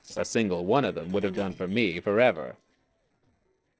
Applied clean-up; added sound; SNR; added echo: neural separator model SepFormer DNS4.